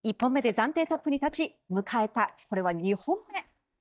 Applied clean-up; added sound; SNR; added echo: neural mask model DeepFilterNet 3.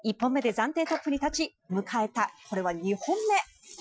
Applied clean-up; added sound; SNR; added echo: classical method Wiener filter.